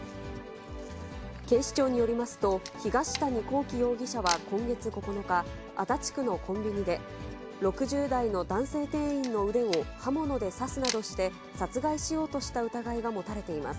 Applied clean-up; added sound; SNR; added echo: none; Camera; 13 dB; none.